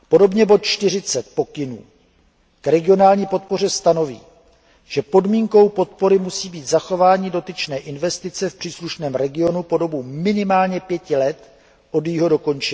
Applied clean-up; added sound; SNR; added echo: none; none; none; none.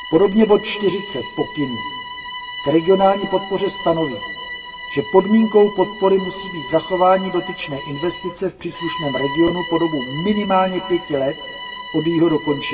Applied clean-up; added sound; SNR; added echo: none; Bowed string instrument; 12 dB; reverberation time 2.5 s.